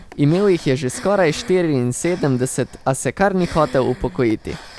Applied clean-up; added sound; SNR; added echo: none; Breathing; 20 dB; none.